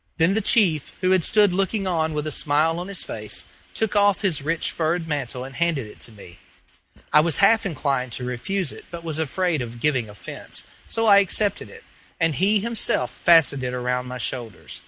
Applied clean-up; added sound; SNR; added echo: none; none; none; none.